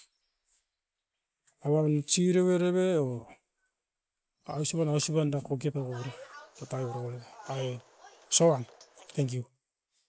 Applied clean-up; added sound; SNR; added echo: none; Bus; 19 dB; none.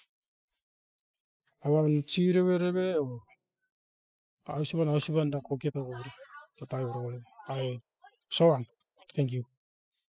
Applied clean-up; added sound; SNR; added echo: classical method spectral subtraction.